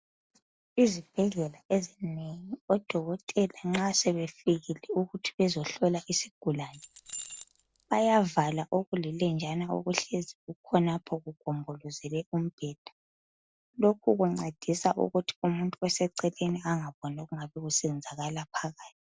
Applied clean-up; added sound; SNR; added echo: neural separator model SepFormer DNS4.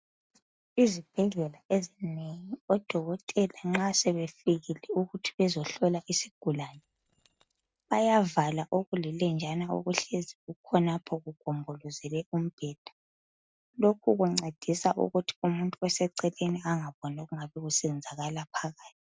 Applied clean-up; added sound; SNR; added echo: neural mask model RNNoise.